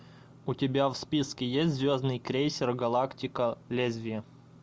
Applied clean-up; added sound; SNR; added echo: none; none; none; none.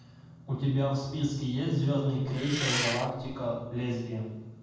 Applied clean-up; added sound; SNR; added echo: none; Engine; 3 dB; reverberation time 1.2 s.